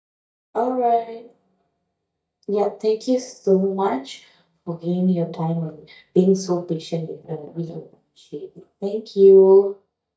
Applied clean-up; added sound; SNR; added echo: neural mask model DeepFilterNet 3.